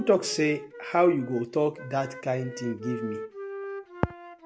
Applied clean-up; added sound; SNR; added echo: none; Wind instrument, woodwind instrument; 13 dB; none.